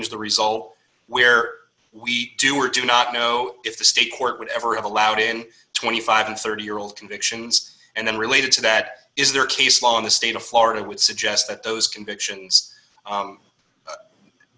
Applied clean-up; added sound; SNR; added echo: none; none; none; none.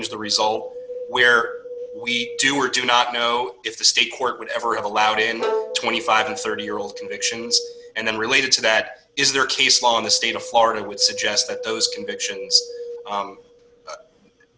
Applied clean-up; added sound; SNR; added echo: none; Wind + Bowed string instrument; 12 dB; none.